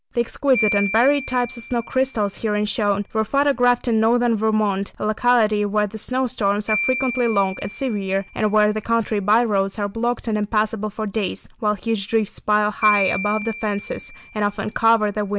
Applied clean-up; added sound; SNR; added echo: none; Marimba, xylophone; 13 dB; none.